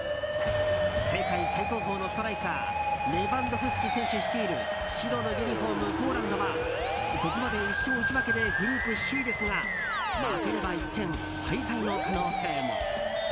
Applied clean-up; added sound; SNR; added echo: none; Musical instrument; -1 dB; none.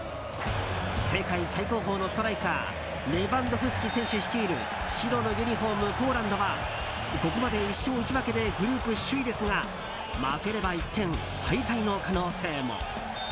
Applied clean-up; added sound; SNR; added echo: none; none; none; none.